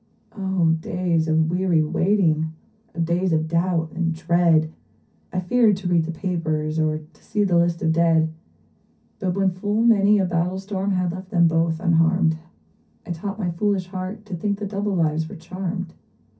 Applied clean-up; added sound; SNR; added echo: none; none; none; reverberation time 0.3 s.